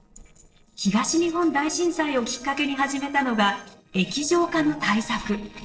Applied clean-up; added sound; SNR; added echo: neural separator model SepFormer DNS4.